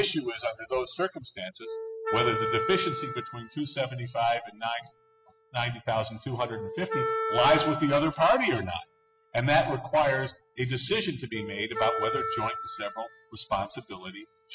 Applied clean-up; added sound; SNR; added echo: classical method spectral subtraction.